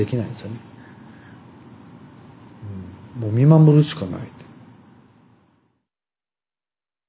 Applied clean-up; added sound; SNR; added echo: none; none; none; none.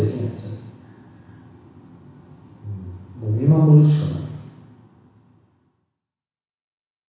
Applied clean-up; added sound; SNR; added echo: none; none; none; reverberation time 1.1 s.